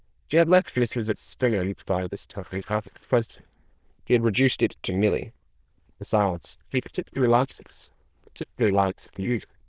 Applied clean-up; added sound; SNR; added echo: neural diffusion model UNIVERSE++.